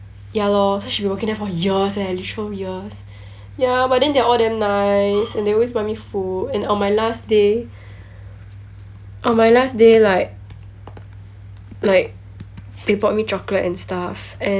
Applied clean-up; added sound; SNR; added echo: none; none; none; none.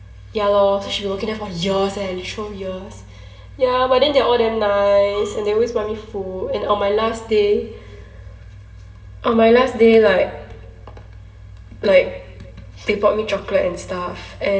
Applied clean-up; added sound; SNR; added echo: none; none; none; reverberation time 1.0 s.